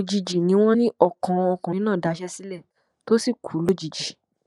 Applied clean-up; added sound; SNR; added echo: neural mask model DeepFilterNet 3.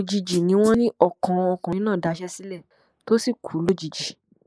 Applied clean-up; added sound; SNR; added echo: neural mask model Resemble Enhance denoiser.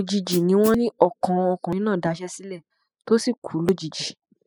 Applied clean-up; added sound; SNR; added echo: classical method spectral subtraction.